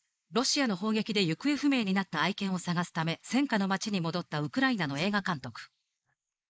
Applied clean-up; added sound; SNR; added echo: neural mask model Resemble Enhance denoiser.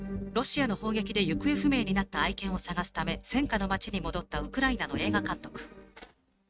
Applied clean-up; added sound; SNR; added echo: neural mask model RNNoise.